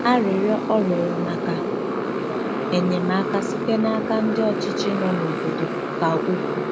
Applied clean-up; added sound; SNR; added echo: none; Motorcycle; 1 dB; none.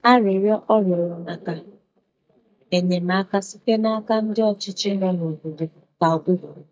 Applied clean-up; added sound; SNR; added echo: neural mask model DeepFilterNet 3.